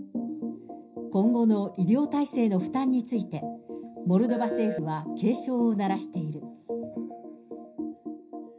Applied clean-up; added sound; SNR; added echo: none; Telephone; 7 dB; reverberation time 0.4 s.